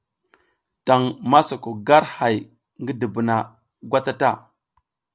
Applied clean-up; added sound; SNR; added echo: none; none; none; none.